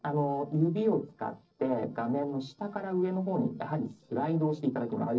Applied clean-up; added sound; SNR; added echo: neural separator model SepFormer DNS4.